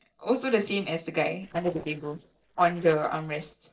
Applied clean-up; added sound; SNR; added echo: neural separator model SepFormer DNS4.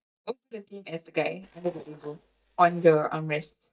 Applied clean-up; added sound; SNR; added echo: neural mask model DeepFilterNet 3.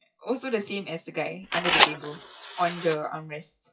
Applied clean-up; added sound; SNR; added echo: classical method WPE with log-MMSE.